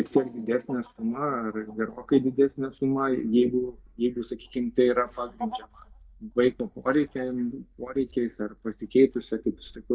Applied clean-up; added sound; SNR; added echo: neural mask model DeepFilterNet 3.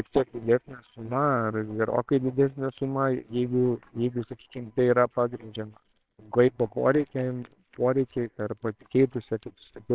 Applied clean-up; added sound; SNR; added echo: neural separator model SepFormer WHAMR!.